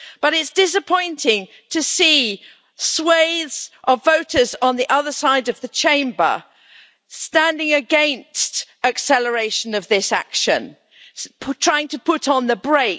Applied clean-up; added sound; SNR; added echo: none; none; none; none.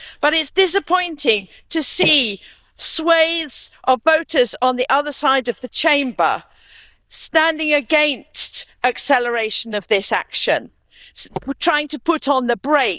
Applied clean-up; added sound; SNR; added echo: neural diffusion model UNIVERSE++.